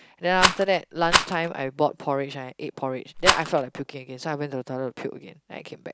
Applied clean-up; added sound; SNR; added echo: none; Rattle; -3 dB; none.